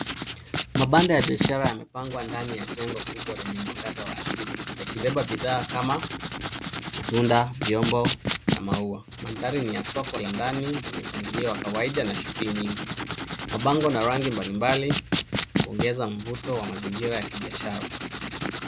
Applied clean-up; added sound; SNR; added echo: none; Writing; -2 dB; none.